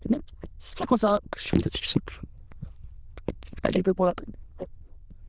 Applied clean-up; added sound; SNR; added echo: neural diffusion model UNIVERSE++.